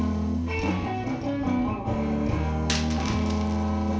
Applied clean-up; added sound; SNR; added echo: none; Coin (dropping); 16 dB; reverberation time 0.7 s.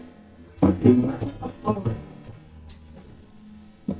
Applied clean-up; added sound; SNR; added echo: neural mask model DeepFilterNet 3.